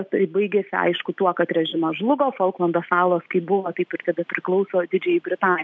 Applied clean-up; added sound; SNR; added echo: none; none; none; none.